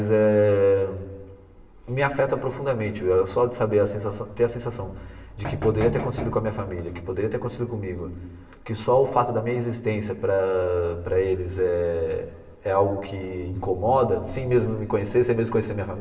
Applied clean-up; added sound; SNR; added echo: none; Knock; 9 dB; reverberation time 1.3 s.